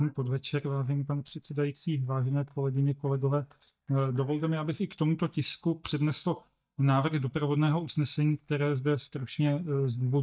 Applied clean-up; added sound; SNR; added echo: neural mask model DeepFilterNet 3.